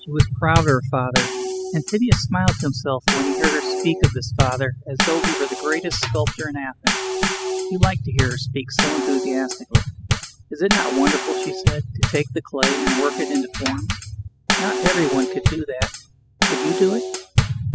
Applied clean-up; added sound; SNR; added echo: classical method spectral subtraction.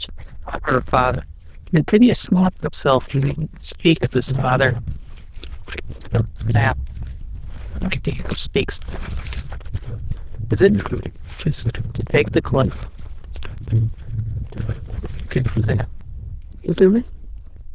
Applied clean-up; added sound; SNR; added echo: neural diffusion model UNIVERSE++.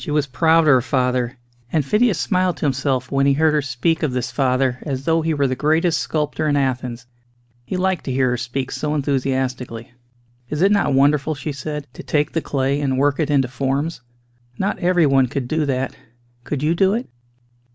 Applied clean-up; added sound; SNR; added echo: none; none; none; none.